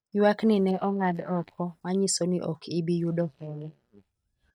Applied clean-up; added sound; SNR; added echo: neural mask model DeepFilterNet 3.